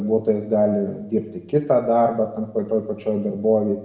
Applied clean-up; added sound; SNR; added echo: none; none; none; reverberation time 0.8 s.